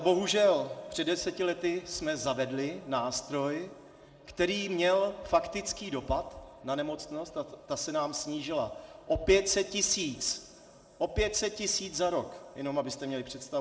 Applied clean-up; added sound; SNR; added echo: none; none; none; reverberation time 1.4 s.